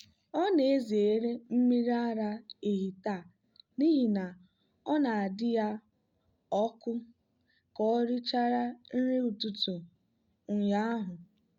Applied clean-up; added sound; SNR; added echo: none; none; none; none.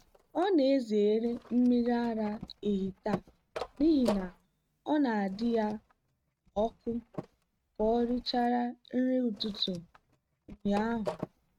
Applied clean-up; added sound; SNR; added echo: neural mask model RNNoise.